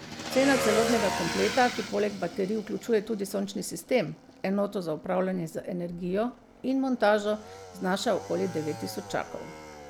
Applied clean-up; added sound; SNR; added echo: none; Motorcycle / Engine; 8 dB; none.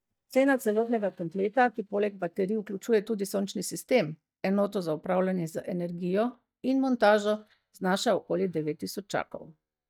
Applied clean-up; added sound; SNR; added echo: neural mask model DeepFilterNet 3.